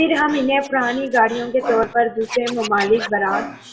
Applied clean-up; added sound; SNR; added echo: none; Scratching (performance technique); 13 dB; reverberation time 0.6 s.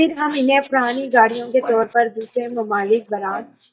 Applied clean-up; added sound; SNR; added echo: neural mask model DeepFilterNet 3.